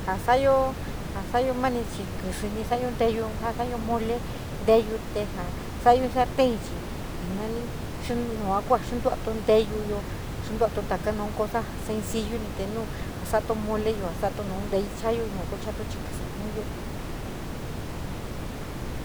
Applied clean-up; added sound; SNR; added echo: none; Water; 5 dB; none.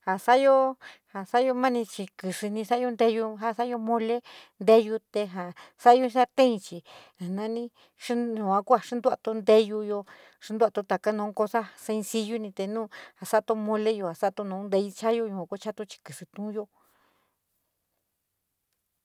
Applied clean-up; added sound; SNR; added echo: none; none; none; none.